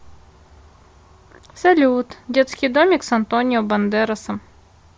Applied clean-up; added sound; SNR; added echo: none; none; none; none.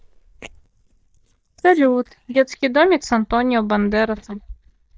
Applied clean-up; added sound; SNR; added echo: neural mask model DeepFilterNet 3.